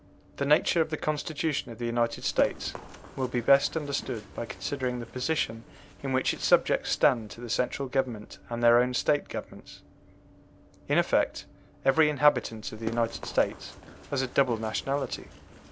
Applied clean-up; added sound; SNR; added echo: none; Run; 18 dB; none.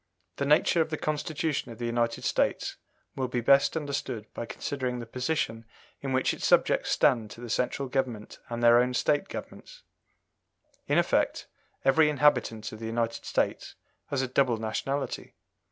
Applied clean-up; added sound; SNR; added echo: none; none; none; none.